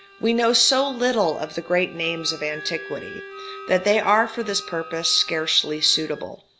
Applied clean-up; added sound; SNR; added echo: none; Bowed string instrument + Wind instrument, woodwind instrument; 17 dB; none.